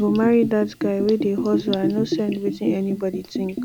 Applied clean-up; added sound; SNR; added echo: none; Bathtub (filling or washing) / Gurgling; 5 dB; none.